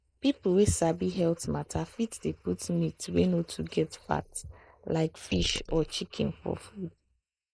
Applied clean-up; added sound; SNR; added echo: neural mask model Resemble Enhance denoiser.